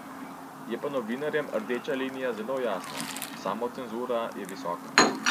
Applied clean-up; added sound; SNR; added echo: none; Chirp, tweet; 0 dB; none.